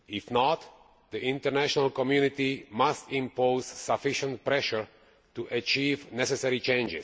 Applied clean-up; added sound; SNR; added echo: none; none; none; none.